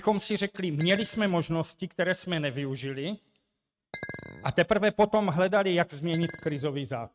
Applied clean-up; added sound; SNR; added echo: neural mask model RNNoise.